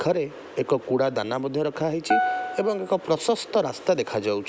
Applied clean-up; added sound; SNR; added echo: none; Piano; 3 dB; none.